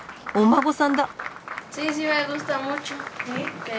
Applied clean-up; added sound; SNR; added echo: none; Applause; 11 dB; none.